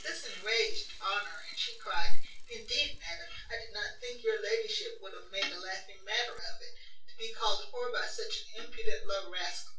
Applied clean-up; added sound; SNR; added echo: none; Mechanisms / Bicycle; 17 dB; reverberation time 0.3 s.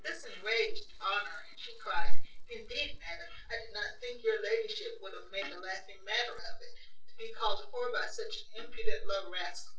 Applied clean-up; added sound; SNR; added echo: neural separator model SepFormer DNS4.